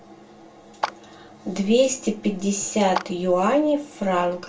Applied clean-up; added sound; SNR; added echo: none; Clapping; 12 dB; reverberation time 0.2 s.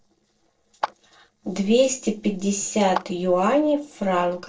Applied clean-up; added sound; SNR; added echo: neural separator model SepFormer DNS4.